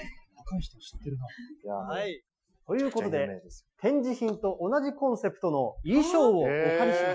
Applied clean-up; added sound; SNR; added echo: classical method Wiener filter.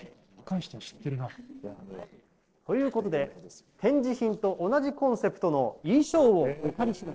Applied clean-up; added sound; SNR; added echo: neural separator model SepFormer DNS4.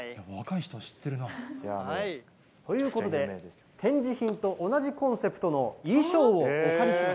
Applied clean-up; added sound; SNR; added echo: none; none; none; none.